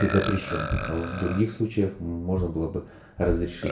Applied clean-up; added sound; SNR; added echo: none; Burping, eructation; 9 dB; reverberation time 0.3 s.